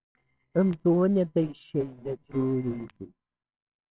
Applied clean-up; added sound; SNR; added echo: neural separator model SepFormer WHAMR!.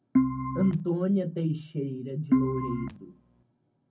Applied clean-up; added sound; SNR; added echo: none; Organ; -2 dB; reverberation time 0.4 s.